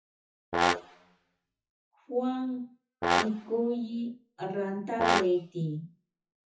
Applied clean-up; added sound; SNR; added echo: classical method WPE with log-MMSE.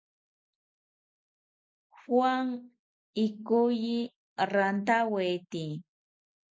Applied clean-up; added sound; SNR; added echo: none; none; none; none.